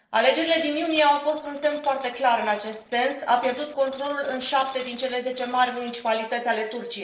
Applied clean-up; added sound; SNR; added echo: neural separator model SepFormer DNS4.